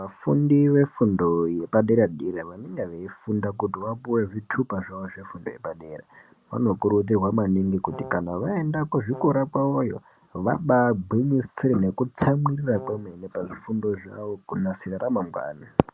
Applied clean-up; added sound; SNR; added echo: none; Brass instrument; 16 dB; none.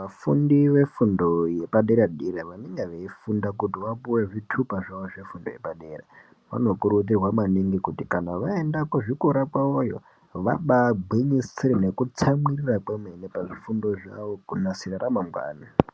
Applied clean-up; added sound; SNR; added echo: none; none; none; none.